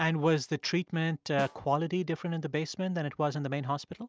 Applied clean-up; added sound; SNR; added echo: none; Snare drum; 17 dB; none.